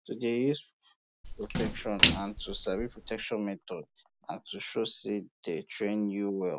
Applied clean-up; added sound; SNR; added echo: none; Splash, splatter; -1 dB; none.